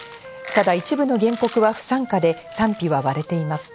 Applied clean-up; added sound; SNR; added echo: none; Wind instrument, woodwind instrument + Coin (dropping); 15 dB; none.